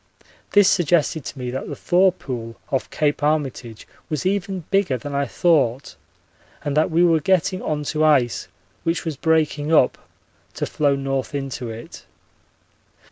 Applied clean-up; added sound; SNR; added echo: none; none; none; none.